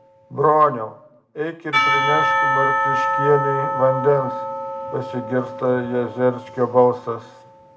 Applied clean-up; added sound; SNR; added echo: none; Church bell / Percussion; 2 dB; reverberation time 0.4 s.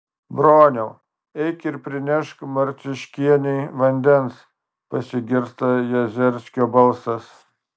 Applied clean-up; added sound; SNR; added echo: none; none; none; none.